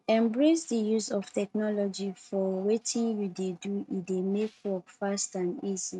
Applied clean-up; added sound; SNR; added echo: neural mask model RNNoise.